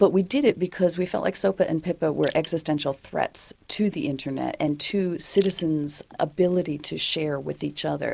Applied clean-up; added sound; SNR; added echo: none; Crushing; 15 dB; none.